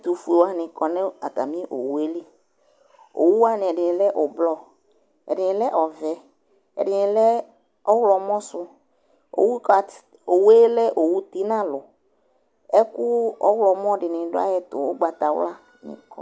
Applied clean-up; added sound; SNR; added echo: none; none; none; none.